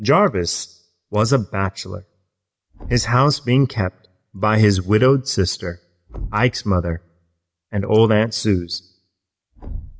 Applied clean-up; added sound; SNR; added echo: none; Thump, thud; 18 dB; none.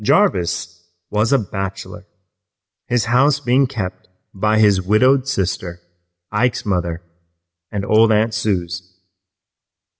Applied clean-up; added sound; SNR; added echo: none; none; none; none.